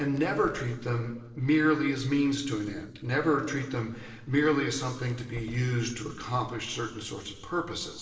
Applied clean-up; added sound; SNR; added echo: neural separator model SepFormer DNS4.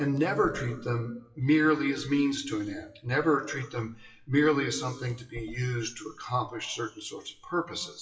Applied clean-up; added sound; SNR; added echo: classical method WPE with log-MMSE.